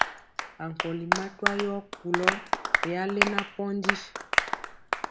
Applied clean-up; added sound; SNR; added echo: none; Applause; -4 dB; none.